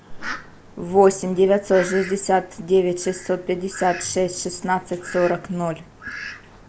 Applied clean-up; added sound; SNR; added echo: none; Fowl; 16 dB; none.